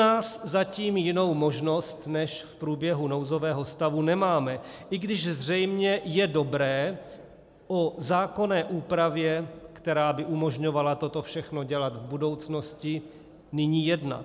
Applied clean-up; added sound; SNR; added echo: none; none; none; none.